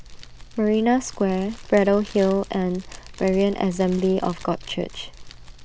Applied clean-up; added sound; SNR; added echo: none; Fire; 16 dB; none.